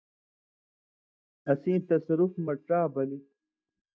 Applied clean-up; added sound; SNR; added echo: neural mask model DeepFilterNet 3.